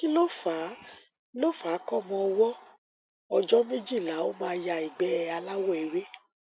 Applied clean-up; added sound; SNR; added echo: none; none; none; none.